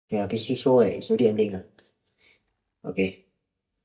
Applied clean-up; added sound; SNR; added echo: neural mask model DeepFilterNet 3.